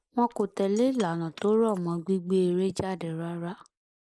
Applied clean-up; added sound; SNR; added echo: neural mask model Resemble Enhance denoiser.